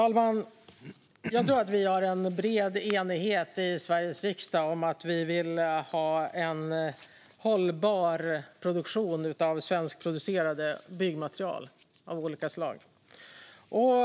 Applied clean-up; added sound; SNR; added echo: none; none; none; none.